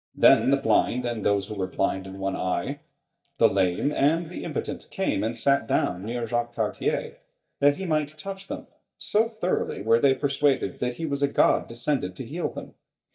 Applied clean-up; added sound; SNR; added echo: neural mask model DeepFilterNet 3.